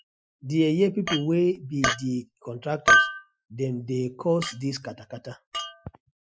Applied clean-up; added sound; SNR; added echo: classical method Wiener filter.